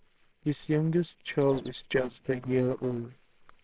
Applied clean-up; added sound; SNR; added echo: neural separator model SepFormer WHAMR!.